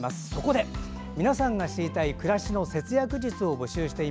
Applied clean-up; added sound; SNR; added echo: none; none; none; none.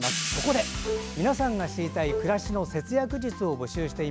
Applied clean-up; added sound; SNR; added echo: none; Bowed string instrument + Hi-hat; 7 dB; none.